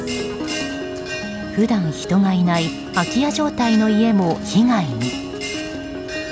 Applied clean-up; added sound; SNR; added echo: none; Bell; 11 dB; none.